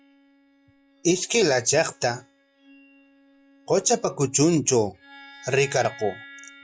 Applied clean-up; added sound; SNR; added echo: classical method log-MMSE.